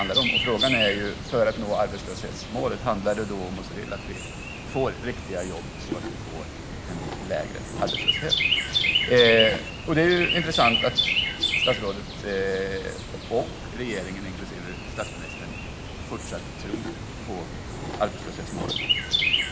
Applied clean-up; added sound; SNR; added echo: none; Chirp, tweet; 1 dB; none.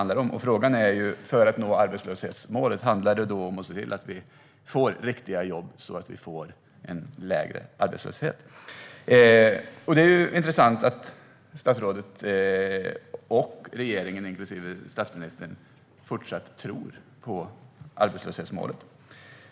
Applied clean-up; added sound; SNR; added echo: none; none; none; none.